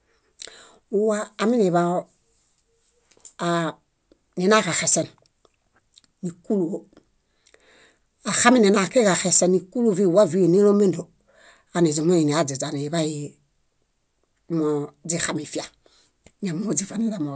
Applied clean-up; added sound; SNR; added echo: none; none; none; none.